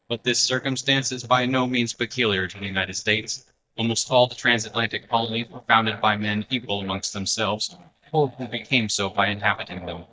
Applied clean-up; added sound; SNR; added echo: neural mask model DeepFilterNet 3.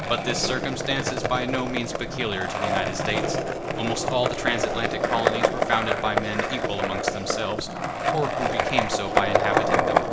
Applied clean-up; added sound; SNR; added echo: none; Skateboard; -3 dB; reverberation time 0.7 s.